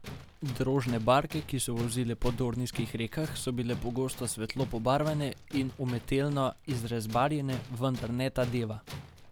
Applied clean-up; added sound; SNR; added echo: none; Tools; 14 dB; none.